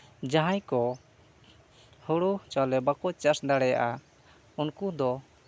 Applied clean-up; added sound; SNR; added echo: none; none; none; none.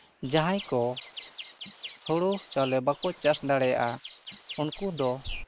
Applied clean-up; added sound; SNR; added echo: neural mask model Resemble Enhance denoiser.